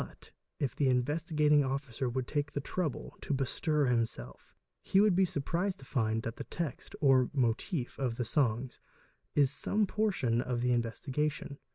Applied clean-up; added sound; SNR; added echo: none; none; none; none.